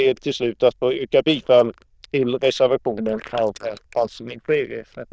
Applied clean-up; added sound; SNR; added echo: neural diffusion model UNIVERSE++.